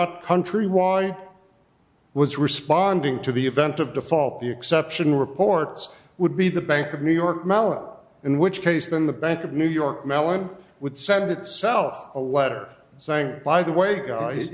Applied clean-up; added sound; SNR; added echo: none; none; none; none.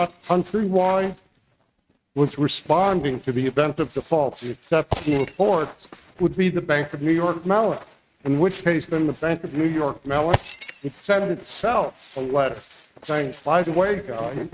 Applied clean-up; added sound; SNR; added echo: neural mask model RNNoise.